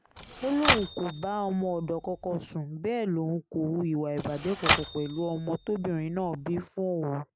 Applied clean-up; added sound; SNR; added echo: none; Typewriter; 2 dB; none.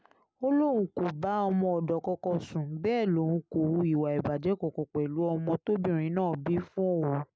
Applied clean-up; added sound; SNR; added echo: none; none; none; none.